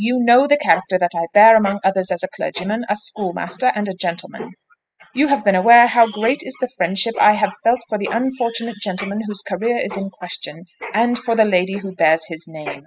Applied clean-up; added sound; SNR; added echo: classical method spectral subtraction.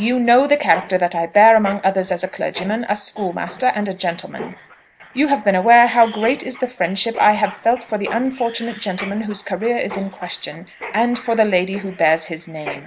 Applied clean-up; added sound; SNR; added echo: none; Mechanisms; 18 dB; none.